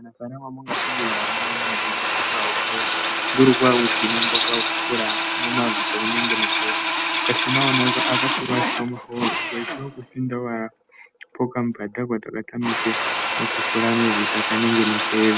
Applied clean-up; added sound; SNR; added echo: none; Drill; -2 dB; none.